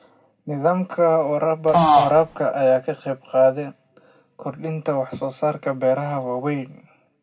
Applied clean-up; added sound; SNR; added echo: none; Fart; -5 dB; reverberation time 0.3 s.